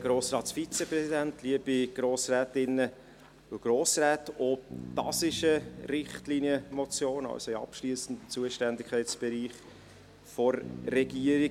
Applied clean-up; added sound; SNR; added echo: none; Bass guitar; 19 dB; none.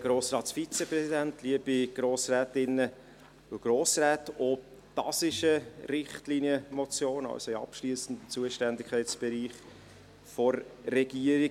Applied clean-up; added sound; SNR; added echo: none; none; none; none.